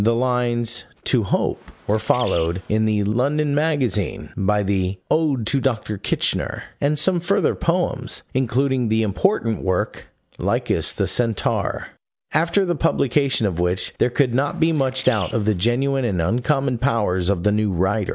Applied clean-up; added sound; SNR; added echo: none; Bird; 18 dB; none.